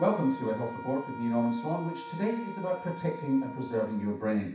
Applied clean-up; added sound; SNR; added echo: none; Wind instrument, woodwind instrument; 12 dB; reverberation time 0.6 s.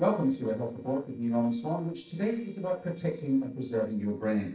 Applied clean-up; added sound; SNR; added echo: neural separator model SepFormer DNS4.